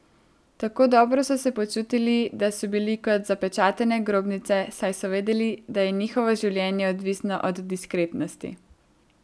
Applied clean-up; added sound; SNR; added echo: none; none; none; none.